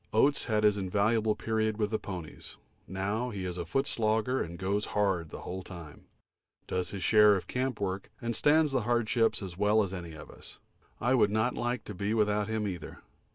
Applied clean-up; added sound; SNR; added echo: none; none; none; none.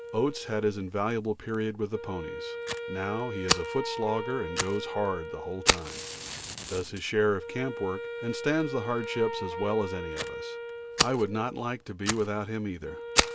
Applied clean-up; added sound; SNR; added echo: none; Fire + Wind instrument, woodwind instrument; 2 dB; none.